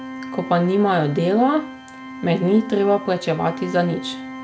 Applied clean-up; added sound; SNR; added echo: none; Organ; 12 dB; none.